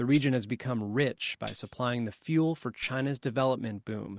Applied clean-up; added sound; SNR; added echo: none; Tambourine; 8 dB; none.